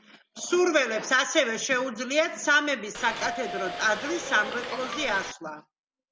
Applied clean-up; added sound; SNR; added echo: none; Subway, metro, underground / Doorbell; 8 dB; none.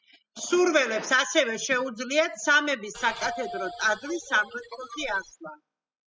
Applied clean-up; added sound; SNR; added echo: classical method spectral subtraction.